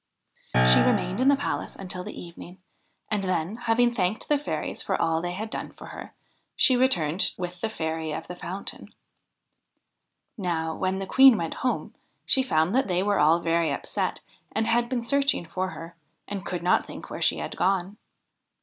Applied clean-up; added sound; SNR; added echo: none; Piano; 0 dB; none.